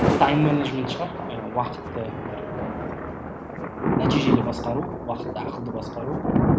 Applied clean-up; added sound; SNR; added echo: none; Thunder; -2 dB; none.